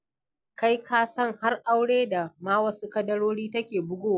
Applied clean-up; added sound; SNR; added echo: none; none; none; none.